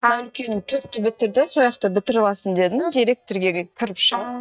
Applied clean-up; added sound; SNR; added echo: neural mask model DeepFilterNet 3.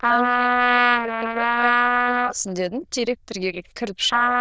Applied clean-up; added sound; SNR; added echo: neural diffusion model UNIVERSE++.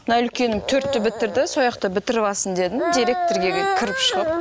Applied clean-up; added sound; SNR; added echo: none; none; none; none.